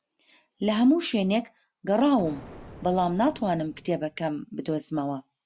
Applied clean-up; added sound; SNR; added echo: none; Explosion; 19 dB; none.